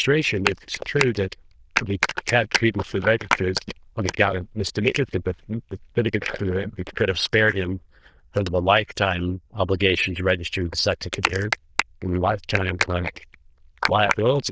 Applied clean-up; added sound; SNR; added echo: neural diffusion model UNIVERSE++.